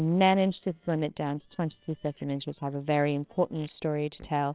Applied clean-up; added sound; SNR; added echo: neural separator model SepFormer WHAMR!.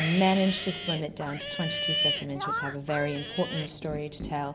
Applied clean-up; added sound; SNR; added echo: none; Livestock, farm animals, working animals; 4 dB; reverberation time 1.7 s.